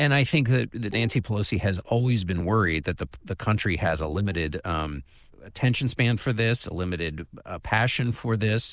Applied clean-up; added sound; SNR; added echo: neural diffusion model UNIVERSE++.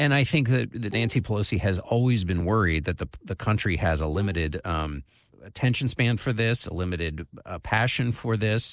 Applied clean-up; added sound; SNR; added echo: neural separator model SepFormer DNS4.